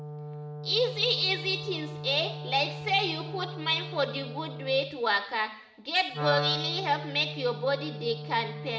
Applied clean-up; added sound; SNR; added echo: none; Wind instrument, woodwind instrument; 8 dB; reverberation time 0.8 s.